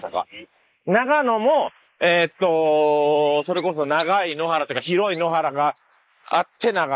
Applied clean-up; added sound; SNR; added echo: neural mask model Resemble Enhance denoiser.